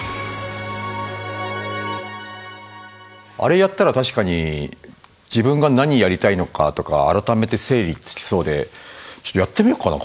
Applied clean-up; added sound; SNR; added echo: none; none; none; none.